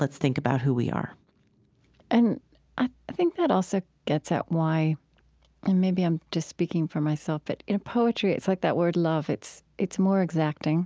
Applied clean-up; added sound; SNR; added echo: none; none; none; none.